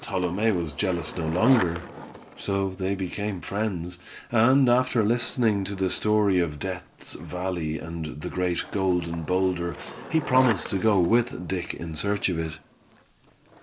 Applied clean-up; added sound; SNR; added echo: none; Skateboard; 15 dB; none.